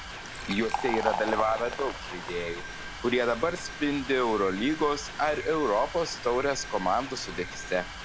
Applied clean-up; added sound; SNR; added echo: none; Mechanisms + Fill (with liquid); 8 dB; none.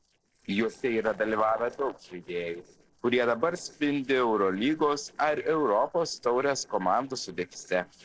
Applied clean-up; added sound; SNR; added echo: neural separator model SepFormer DNS4.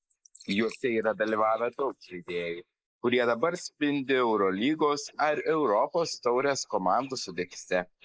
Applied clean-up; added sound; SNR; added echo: neural mask model Resemble Enhance denoiser.